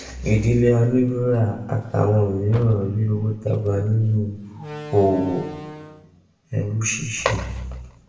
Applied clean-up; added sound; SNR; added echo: none; Slam; 16 dB; reverberation time 0.9 s.